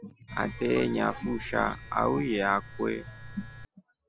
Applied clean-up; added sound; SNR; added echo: none; Domestic sounds, home sounds; 14 dB; none.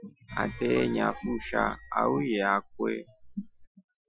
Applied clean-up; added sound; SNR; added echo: classical method Wiener filter.